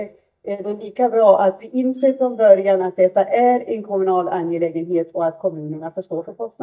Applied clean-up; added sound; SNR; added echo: neural mask model DeepFilterNet 3.